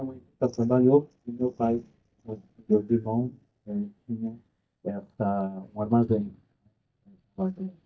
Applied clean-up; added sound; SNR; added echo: neural mask model DeepFilterNet 3.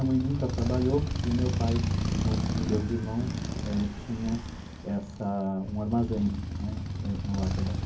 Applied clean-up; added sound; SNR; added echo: none; Motorcycle; 0 dB; reverberation time 0.3 s.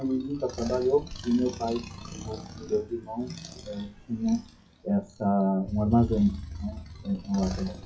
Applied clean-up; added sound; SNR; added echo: classical method WPE with log-MMSE.